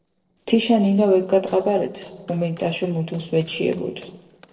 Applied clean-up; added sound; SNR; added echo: neural separator model SepFormer DNS4.